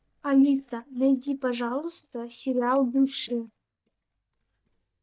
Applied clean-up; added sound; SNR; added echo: neural mask model DeepFilterNet 3.